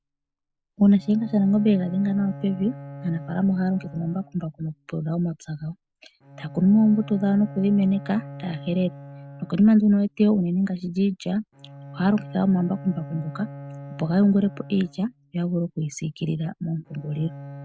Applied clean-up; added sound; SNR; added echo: none; Bowed string instrument; 17 dB; none.